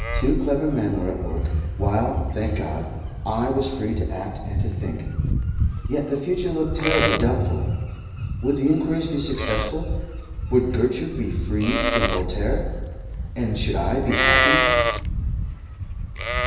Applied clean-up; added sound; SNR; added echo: none; Livestock, farm animals, working animals; -1 dB; reverberation time 1.0 s.